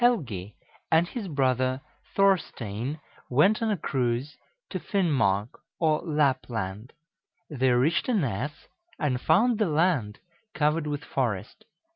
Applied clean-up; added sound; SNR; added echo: none; none; none; none.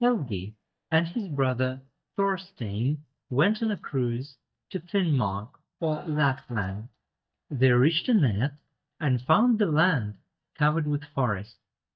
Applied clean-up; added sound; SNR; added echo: neural mask model DeepFilterNet 3.